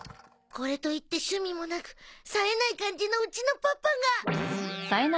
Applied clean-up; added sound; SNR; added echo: none; none; none; none.